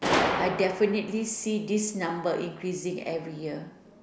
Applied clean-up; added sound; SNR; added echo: none; Gunshot, gunfire; 4 dB; none.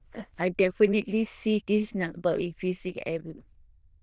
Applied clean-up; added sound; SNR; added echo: neural diffusion model UNIVERSE++.